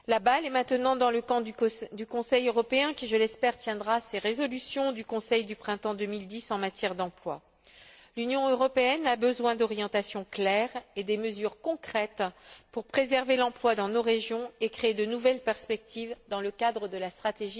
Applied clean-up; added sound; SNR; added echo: none; none; none; none.